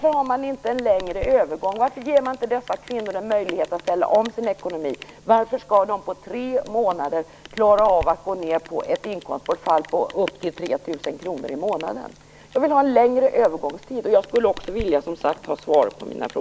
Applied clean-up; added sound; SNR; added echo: none; Rain; 19 dB; none.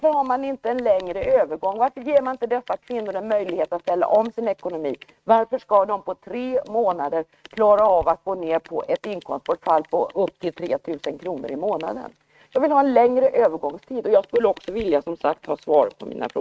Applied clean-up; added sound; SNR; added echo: neural mask model RNNoise.